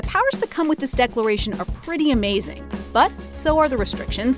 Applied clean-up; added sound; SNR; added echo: none; none; none; none.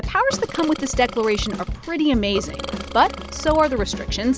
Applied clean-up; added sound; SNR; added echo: none; Burping, eructation; 15 dB; none.